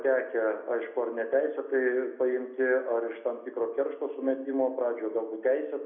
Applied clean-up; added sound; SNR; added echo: none; none; none; reverberation time 0.7 s.